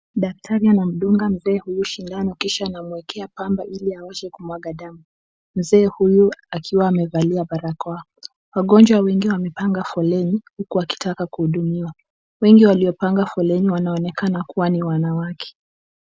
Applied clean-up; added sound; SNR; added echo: none; none; none; none.